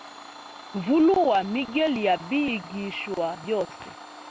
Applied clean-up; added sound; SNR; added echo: none; Domestic sounds, home sounds; 17 dB; none.